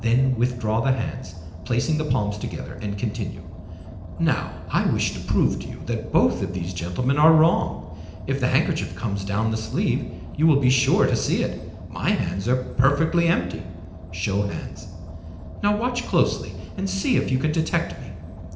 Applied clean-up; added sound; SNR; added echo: none; Car; 12 dB; reverberation time 0.8 s.